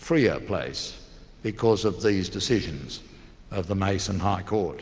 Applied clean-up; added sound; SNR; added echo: none; none; none; none.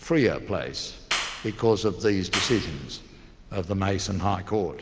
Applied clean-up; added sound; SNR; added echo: none; Clapping; 5 dB; none.